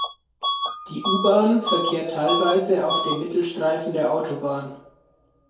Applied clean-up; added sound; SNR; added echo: none; Bus / Alarm; 6 dB; reverberation time 2.3 s.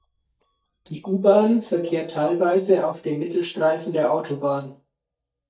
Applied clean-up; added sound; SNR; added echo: neural mask model DeepFilterNet 3.